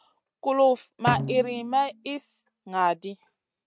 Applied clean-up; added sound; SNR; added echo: neural mask model RNNoise.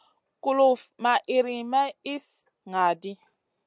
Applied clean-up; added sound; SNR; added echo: none; none; none; none.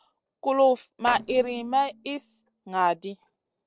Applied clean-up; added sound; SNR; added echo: neural separator model SepFormer DNS4.